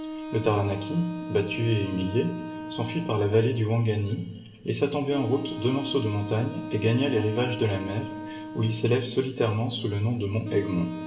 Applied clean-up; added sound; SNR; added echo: none; Wind instrument, woodwind instrument; 11 dB; reverberation time 2.3 s.